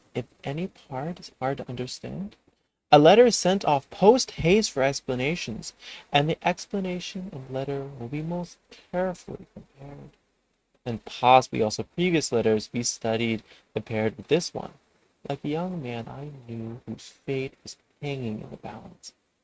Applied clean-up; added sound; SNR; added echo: neural mask model RNNoise.